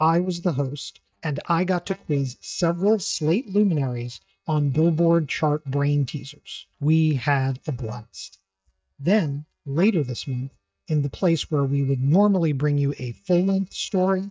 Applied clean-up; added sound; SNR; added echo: neural mask model DeepFilterNet 3.